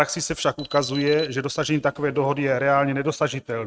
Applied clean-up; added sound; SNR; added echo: neural mask model RNNoise.